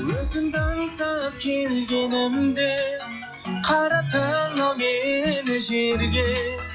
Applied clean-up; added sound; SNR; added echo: classical method log-MMSE.